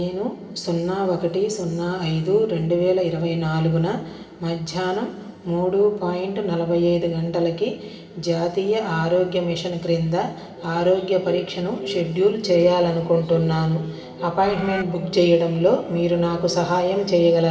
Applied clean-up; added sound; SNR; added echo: none; Bird; 12 dB; reverberation time 2.9 s.